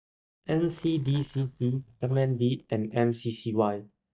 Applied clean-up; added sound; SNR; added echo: neural mask model DeepFilterNet 3.